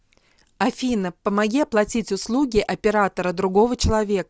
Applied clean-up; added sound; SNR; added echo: none; none; none; none.